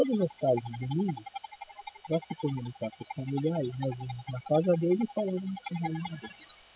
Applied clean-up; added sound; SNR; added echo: classical method spectral subtraction.